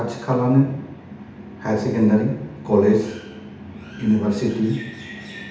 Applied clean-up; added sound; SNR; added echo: none; none; none; reverberation time 0.8 s.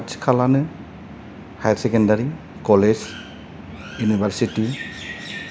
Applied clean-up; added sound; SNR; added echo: none; none; none; none.